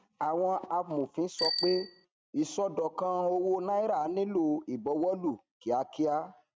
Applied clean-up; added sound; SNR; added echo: neural mask model RNNoise.